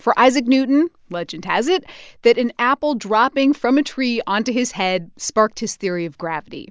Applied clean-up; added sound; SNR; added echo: none; none; none; none.